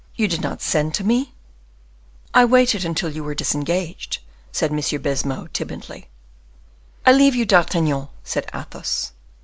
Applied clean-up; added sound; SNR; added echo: none; none; none; none.